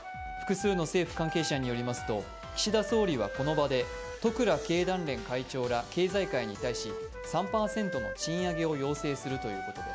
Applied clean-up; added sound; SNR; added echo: none; Wind instrument, woodwind instrument; 9 dB; none.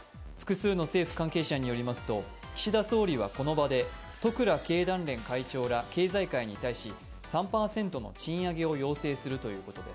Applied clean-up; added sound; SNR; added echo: none; none; none; none.